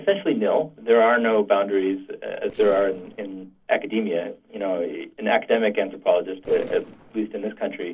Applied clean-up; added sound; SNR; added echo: neural separator model SepFormer DNS4.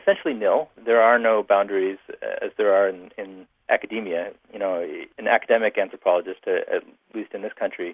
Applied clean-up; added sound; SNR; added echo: none; none; none; none.